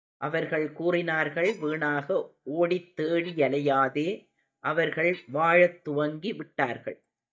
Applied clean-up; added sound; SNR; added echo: neural mask model DeepFilterNet 3.